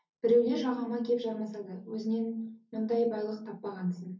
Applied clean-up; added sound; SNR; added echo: none; none; none; reverberation time 0.3 s.